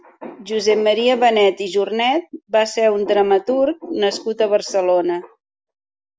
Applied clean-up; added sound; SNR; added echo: none; none; none; none.